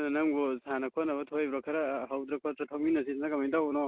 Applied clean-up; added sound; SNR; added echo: none; none; none; none.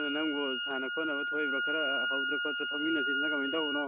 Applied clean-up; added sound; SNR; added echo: none; Wind instrument, woodwind instrument; -2 dB; none.